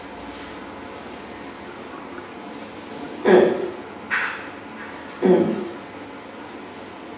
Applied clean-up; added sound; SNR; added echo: none; Sink (filling or washing) / Water; 18 dB; reverberation time 0.9 s.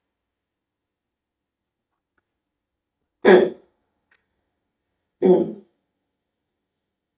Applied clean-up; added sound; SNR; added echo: neural mask model DeepFilterNet 3.